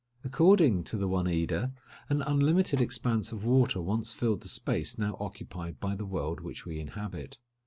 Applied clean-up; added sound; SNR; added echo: none; none; none; none.